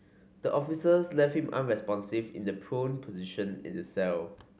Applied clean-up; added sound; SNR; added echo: none; none; none; none.